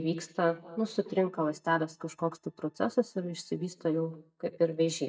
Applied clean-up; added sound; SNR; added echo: neural mask model DeepFilterNet 3.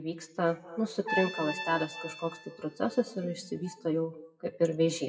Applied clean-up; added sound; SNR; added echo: classical method WPE with log-MMSE.